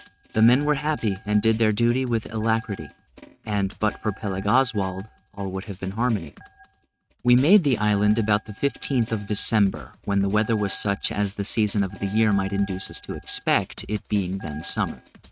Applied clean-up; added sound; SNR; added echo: neural mask model RNNoise.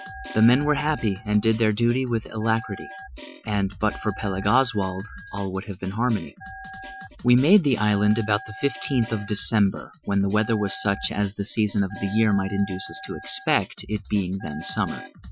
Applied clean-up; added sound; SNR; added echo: classical method Wiener filter.